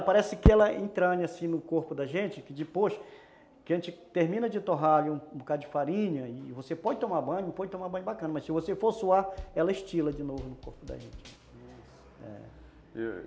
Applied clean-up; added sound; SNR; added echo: none; Bass drum / Snare drum / Drum kit; 17 dB; none.